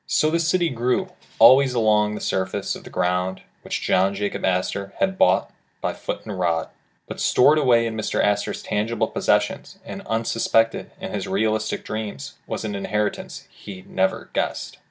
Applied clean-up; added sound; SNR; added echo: none; none; none; none.